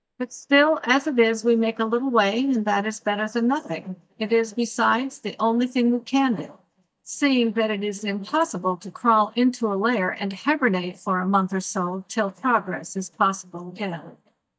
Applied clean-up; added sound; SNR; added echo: neural mask model DeepFilterNet 3.